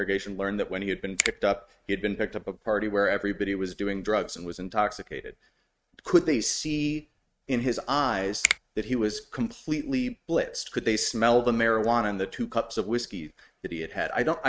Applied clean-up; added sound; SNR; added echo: neural mask model RNNoise.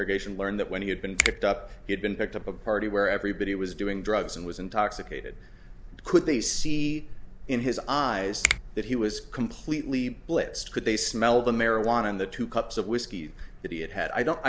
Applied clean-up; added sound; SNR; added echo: none; Finger snapping; 5 dB; none.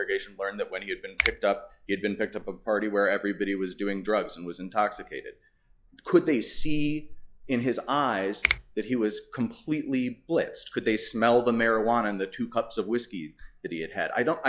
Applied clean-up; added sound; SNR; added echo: classical method log-MMSE.